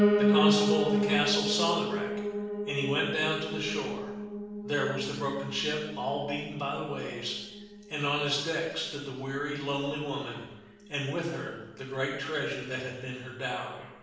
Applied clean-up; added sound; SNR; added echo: none; Piano; 0 dB; reverberation time 0.9 s.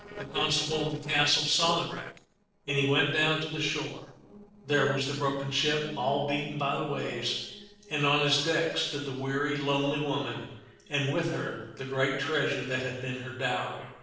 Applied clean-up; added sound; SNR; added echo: neural separator model SepFormer DNS4.